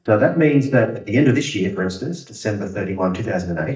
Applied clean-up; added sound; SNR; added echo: neural mask model DeepFilterNet 3.